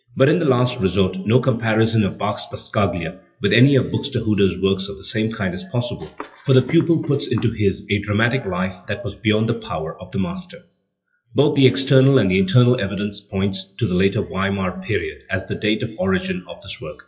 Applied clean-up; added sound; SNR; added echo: classical method WPE with log-MMSE.